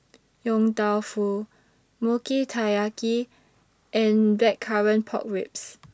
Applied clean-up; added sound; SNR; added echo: none; none; none; none.